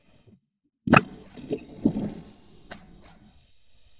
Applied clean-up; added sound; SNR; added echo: neural mask model DeepFilterNet 3.